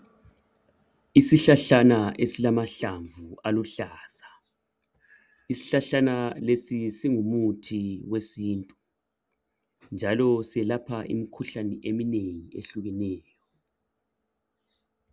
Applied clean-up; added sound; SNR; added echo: none; none; none; none.